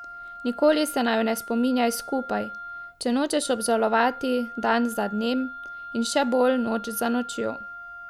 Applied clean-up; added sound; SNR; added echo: none; Wind instrument, woodwind instrument; 14 dB; none.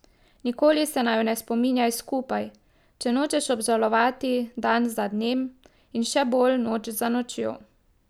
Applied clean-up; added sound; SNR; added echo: none; none; none; none.